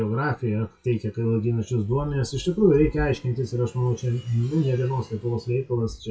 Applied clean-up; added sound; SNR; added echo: classical method WPE with log-MMSE.